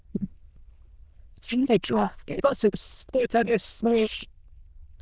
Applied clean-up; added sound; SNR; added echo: neural diffusion model UNIVERSE++.